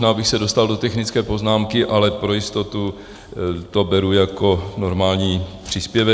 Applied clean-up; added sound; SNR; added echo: none; none; none; none.